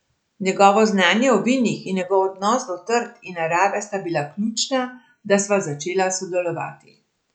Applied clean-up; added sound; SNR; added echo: none; none; none; none.